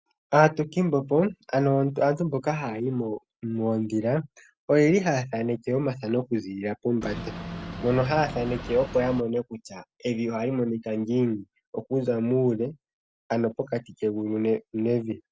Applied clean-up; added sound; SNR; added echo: none; Boat, Water vehicle; 10 dB; none.